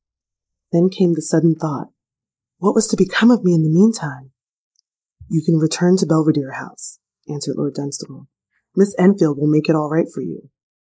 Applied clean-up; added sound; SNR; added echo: neural mask model Resemble Enhance denoiser.